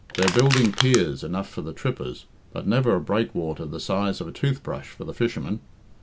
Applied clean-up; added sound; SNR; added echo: none; Crushing; 4 dB; none.